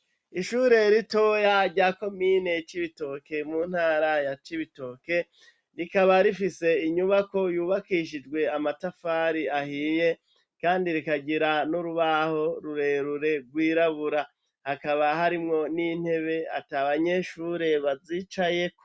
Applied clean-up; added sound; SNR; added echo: none; none; none; none.